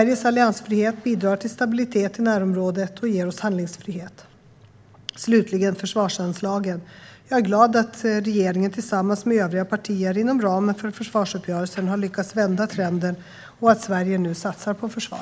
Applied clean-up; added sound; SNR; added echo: none; none; none; none.